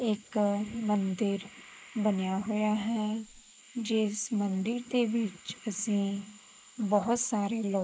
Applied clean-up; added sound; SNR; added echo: neural mask model Resemble Enhance denoiser.